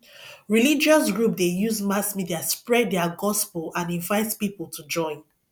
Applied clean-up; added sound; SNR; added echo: none; none; none; none.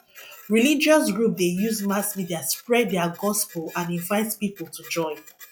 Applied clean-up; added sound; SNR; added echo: classical method log-MMSE.